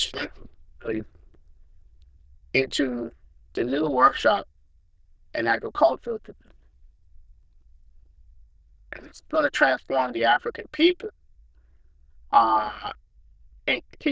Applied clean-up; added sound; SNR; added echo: neural diffusion model UNIVERSE++.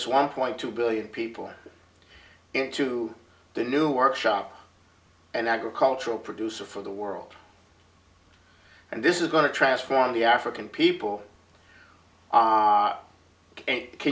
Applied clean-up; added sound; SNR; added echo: none; none; none; none.